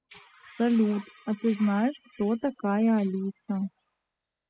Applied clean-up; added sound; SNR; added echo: classical method spectral subtraction.